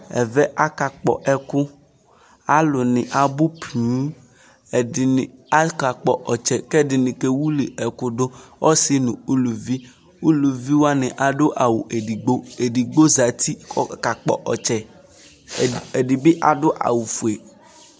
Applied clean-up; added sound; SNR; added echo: none; none; none; none.